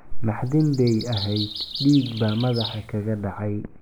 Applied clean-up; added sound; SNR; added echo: none; Bird vocalization, bird call, bird song; 13 dB; none.